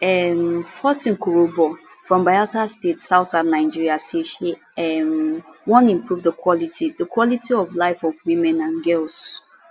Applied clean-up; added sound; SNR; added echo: none; none; none; none.